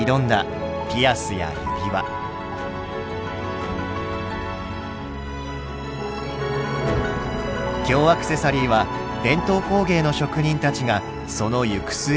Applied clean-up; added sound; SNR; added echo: none; Piano; 9 dB; none.